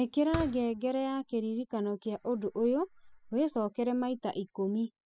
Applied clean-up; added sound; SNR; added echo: classical method spectral subtraction.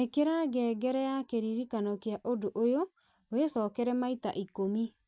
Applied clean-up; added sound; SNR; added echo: none; none; none; none.